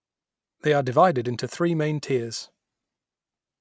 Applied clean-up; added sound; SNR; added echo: none; none; none; none.